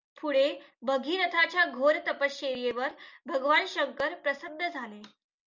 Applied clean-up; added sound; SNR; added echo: none; none; none; none.